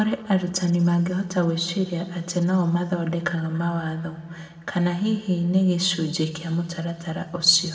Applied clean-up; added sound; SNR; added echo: none; none; none; reverberation time 1.7 s.